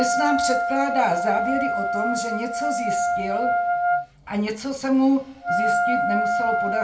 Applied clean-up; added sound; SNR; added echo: none; Wind instrument, woodwind instrument; -2 dB; reverberation time 0.3 s.